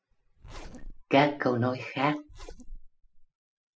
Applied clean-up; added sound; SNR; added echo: classical method spectral subtraction.